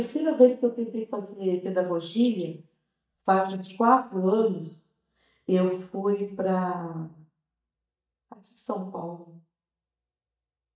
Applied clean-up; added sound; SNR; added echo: neural mask model DeepFilterNet 3.